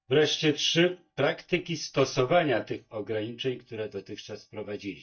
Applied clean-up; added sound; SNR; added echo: neural mask model DeepFilterNet 3.